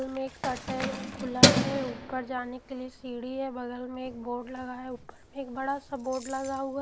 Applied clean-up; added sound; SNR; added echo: none; Keys jangling; -3 dB; none.